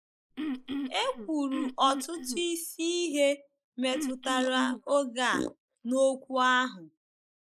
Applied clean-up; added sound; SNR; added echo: neural mask model Resemble Enhance denoiser.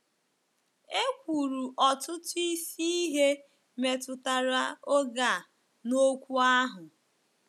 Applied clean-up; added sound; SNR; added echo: none; none; none; none.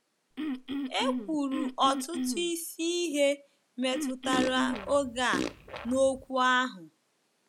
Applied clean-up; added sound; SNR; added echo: none; Cough + Fart; 4 dB; none.